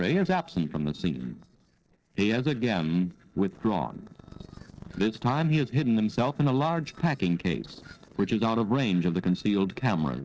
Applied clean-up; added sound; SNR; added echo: neural separator model SepFormer DNS4.